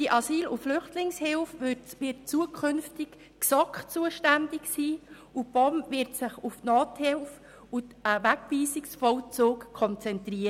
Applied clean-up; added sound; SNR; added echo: none; none; none; none.